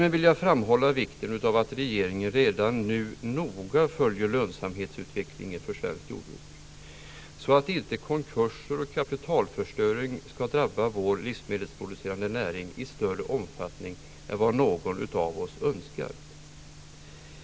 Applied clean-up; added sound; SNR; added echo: none; none; none; none.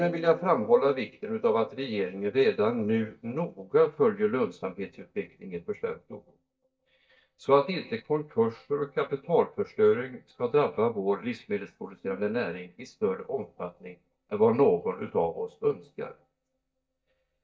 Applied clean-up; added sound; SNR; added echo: neural mask model DeepFilterNet 3.